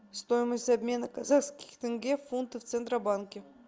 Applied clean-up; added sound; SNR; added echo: none; none; none; none.